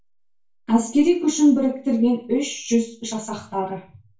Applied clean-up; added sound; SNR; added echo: none; none; none; reverberation time 0.3 s.